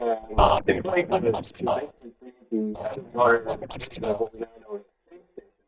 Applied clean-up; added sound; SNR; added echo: neural mask model DeepFilterNet 3.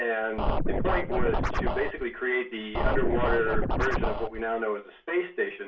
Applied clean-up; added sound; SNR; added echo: none; Scratching (performance technique); -3 dB; reverberation time 0.2 s.